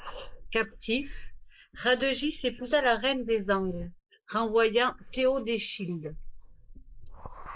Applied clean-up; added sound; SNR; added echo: neural mask model Resemble Enhance denoiser.